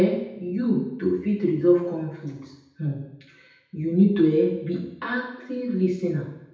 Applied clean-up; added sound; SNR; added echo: none; none; none; reverberation time 0.8 s.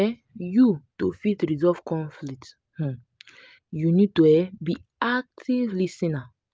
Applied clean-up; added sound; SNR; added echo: none; none; none; none.